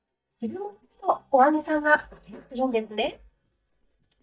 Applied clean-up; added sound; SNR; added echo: neural mask model DeepFilterNet 3.